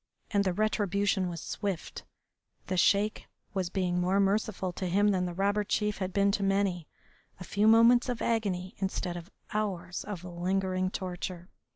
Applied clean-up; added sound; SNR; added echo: none; none; none; none.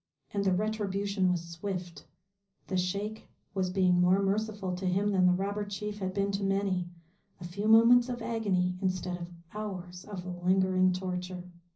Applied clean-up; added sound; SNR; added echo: none; none; none; reverberation time 0.5 s.